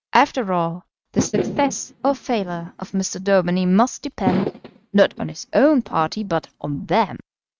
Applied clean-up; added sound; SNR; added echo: neural mask model RNNoise.